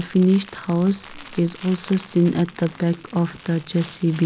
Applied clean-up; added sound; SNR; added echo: none; Crumpling, crinkling; 19 dB; none.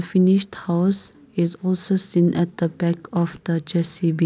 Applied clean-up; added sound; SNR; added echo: none; none; none; none.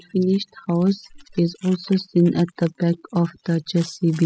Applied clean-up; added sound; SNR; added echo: classical method spectral subtraction.